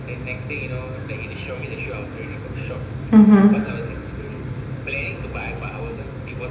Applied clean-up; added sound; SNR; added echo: none; none; none; reverberation time 1.0 s.